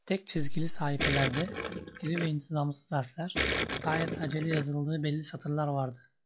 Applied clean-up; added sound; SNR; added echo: classical method log-MMSE.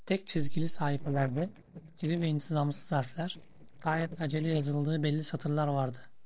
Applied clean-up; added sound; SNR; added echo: neural separator model SepFormer DNS4.